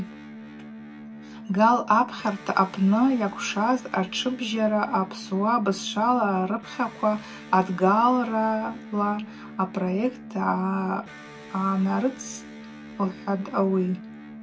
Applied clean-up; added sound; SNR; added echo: none; Electric guitar; 16 dB; reverberation time 0.2 s.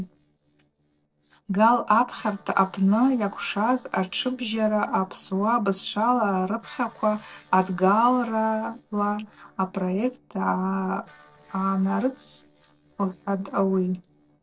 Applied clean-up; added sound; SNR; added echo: neural separator model SepFormer DNS4.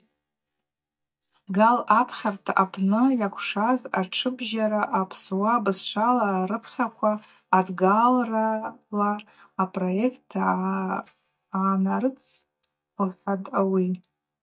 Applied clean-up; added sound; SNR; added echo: neural mask model DeepFilterNet 3.